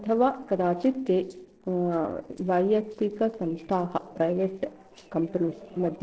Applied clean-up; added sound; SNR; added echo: neural separator model SepFormer DNS4.